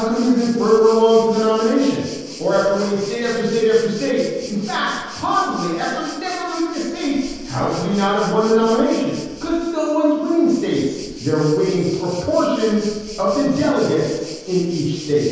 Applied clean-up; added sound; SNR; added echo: none; Waves, surf; 18 dB; reverberation time 1.2 s.